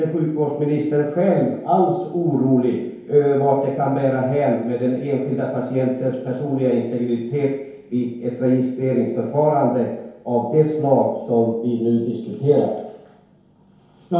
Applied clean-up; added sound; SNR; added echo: none; none; none; reverberation time 1.0 s.